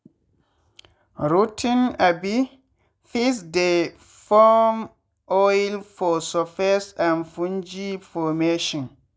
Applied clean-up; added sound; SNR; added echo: none; none; none; none.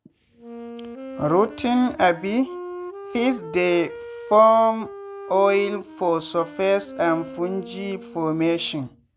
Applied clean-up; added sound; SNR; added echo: none; Wind instrument, woodwind instrument; 14 dB; none.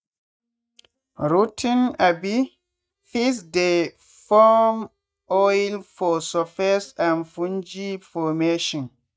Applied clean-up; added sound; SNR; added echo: neural mask model DeepFilterNet 3.